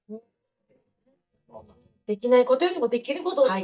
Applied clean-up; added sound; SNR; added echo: neural mask model DeepFilterNet 3.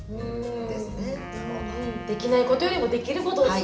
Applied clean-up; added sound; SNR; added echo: none; Wind instrument, woodwind instrument; 16 dB; reverberation time 1.2 s.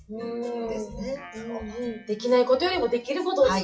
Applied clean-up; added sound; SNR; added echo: classical method WPE with log-MMSE.